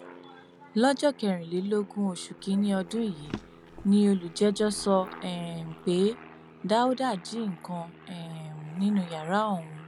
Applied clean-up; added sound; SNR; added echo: none; Aircraft + Drawer open or close; 18 dB; none.